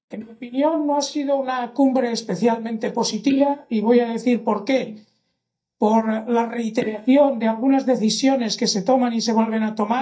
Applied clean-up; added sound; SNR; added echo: neural mask model DeepFilterNet 3.